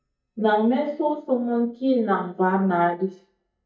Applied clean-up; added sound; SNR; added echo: neural mask model DeepFilterNet 3.